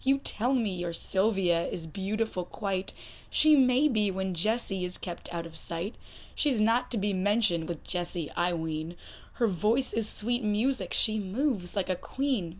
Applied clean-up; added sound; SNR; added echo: none; none; none; none.